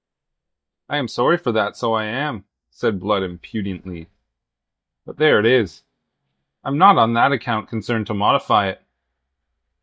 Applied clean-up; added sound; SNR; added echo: neural mask model DeepFilterNet 3.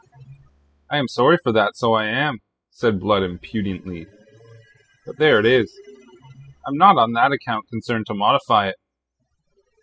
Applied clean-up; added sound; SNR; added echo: classical method spectral subtraction.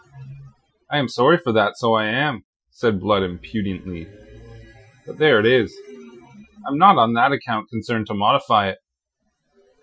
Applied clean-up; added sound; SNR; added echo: classical method Wiener filter.